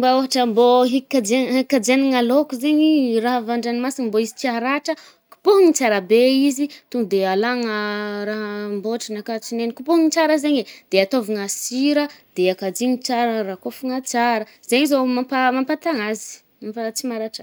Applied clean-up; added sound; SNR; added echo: none; none; none; none.